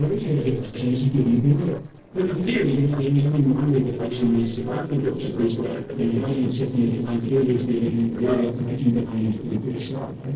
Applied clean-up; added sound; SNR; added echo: neural separator model SepFormer DNS4.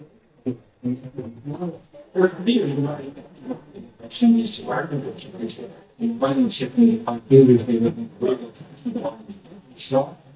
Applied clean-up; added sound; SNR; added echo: neural mask model DeepFilterNet 3.